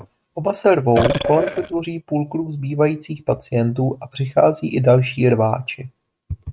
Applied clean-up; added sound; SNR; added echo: neural mask model RNNoise.